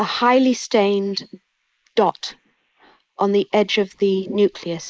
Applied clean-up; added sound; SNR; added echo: neural mask model Resemble Enhance denoiser.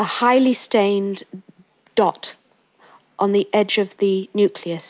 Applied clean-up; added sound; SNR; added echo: none; none; none; none.